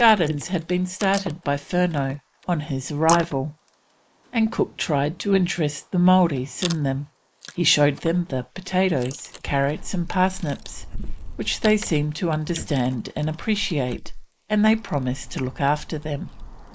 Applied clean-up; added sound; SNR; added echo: neural mask model Resemble Enhance denoiser.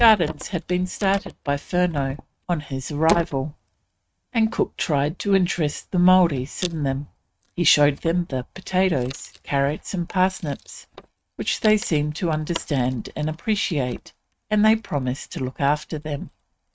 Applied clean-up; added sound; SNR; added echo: neural mask model RNNoise.